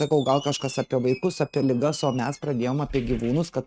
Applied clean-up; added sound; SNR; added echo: neural mask model RNNoise.